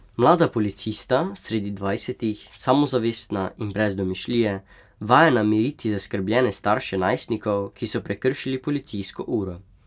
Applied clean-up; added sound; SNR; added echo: none; none; none; none.